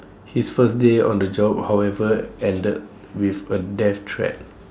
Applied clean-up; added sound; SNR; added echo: none; none; none; none.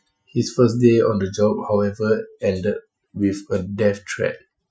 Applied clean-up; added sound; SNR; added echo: classical method Wiener filter.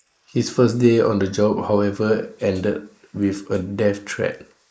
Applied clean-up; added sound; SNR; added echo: neural mask model Resemble Enhance denoiser.